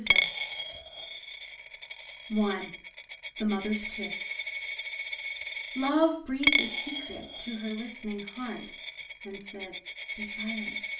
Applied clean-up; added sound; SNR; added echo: none; Coin (dropping); -2 dB; reverberation time 0.4 s.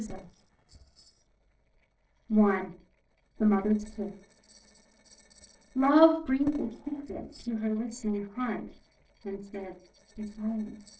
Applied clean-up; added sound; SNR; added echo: neural separator model SepFormer DNS4.